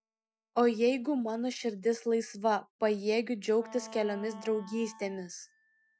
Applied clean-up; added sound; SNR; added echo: classical method Wiener filter.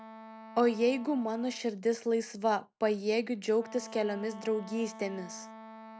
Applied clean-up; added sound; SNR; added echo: none; Wind instrument, woodwind instrument; 17 dB; none.